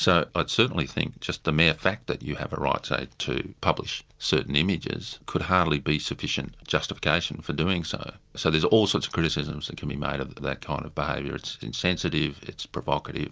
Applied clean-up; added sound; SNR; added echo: none; none; none; none.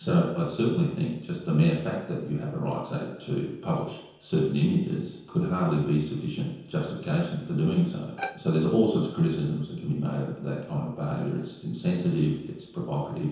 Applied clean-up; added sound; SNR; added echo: none; Bowed string instrument; 13 dB; reverberation time 0.9 s.